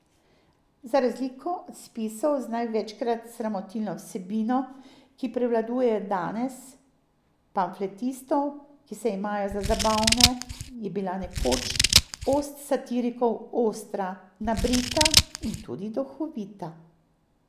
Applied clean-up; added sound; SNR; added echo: none; Scissors; -4 dB; none.